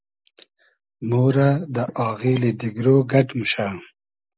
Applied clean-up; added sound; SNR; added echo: none; none; none; none.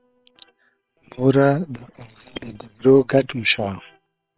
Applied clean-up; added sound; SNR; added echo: neural separator model SepFormer WHAM!.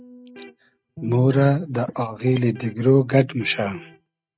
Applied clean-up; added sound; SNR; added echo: neural mask model RNNoise.